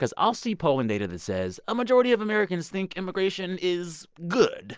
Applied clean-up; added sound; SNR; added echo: none; none; none; none.